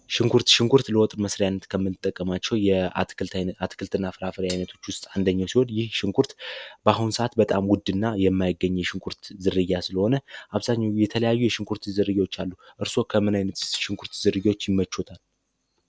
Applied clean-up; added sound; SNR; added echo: none; Glass; 20 dB; none.